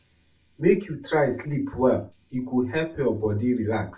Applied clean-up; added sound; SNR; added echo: none; none; none; reverberation time 0.3 s.